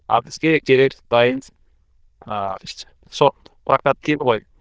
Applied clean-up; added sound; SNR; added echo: neural diffusion model UNIVERSE++.